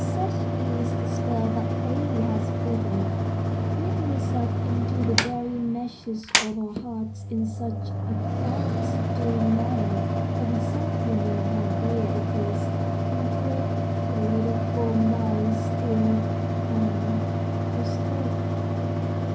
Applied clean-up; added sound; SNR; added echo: none; Mechanical fan; -5 dB; reverberation time 0.4 s.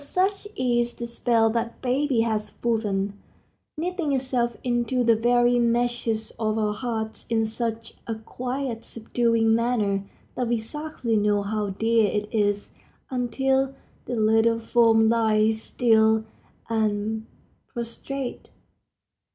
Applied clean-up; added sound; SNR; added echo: none; none; none; none.